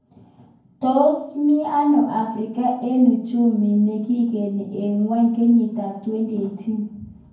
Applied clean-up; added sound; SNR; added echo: none; none; none; reverberation time 0.9 s.